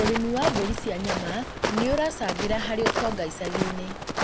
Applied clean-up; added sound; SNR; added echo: none; Walk, footsteps; 1 dB; none.